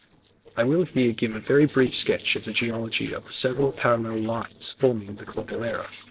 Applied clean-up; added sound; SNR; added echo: neural separator model SepFormer DNS4.